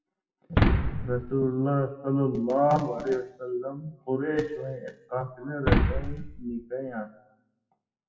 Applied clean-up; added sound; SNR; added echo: classical method WPE with log-MMSE.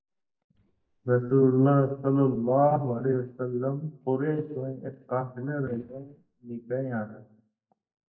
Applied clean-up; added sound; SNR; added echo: neural mask model DeepFilterNet 3.